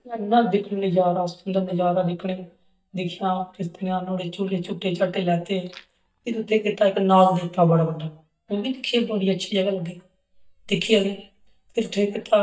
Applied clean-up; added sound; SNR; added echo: neural mask model DeepFilterNet 3.